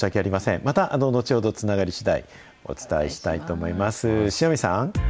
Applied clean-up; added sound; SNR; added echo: none; none; none; none.